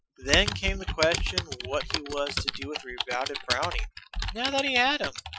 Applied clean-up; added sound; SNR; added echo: classical method Wiener filter.